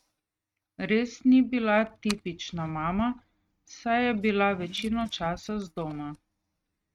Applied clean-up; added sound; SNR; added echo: neural mask model RNNoise.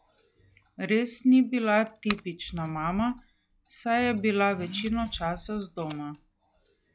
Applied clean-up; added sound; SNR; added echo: classical method log-MMSE.